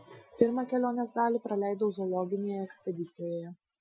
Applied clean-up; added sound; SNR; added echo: classical method Wiener filter.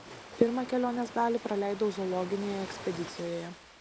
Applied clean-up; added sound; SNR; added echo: none; Ocean; 14 dB; none.